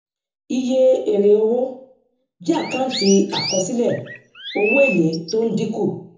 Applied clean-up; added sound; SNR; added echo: none; Chirp, tweet; 8 dB; reverberation time 0.5 s.